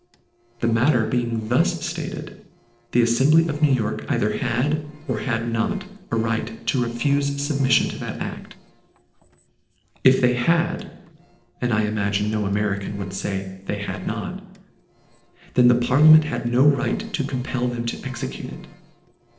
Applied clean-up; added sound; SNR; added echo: neural separator model SepFormer DNS4.